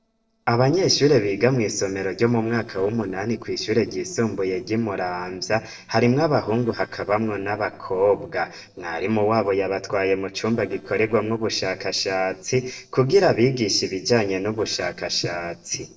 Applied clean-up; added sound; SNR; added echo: neural separator model SepFormer DNS4.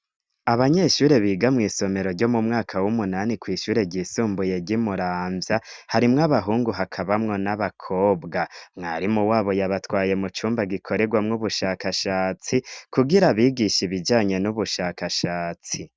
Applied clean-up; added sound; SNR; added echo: none; none; none; none.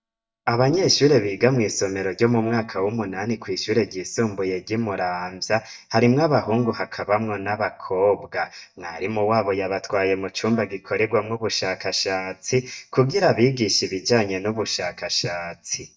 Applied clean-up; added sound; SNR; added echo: neural mask model DeepFilterNet 3.